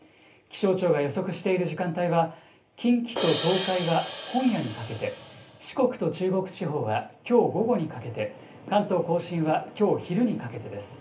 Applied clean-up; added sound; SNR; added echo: none; Crash cymbal; 5 dB; reverberation time 0.3 s.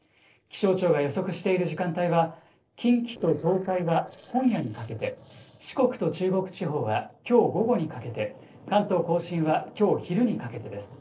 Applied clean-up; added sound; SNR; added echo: neural separator model SepFormer DNS4.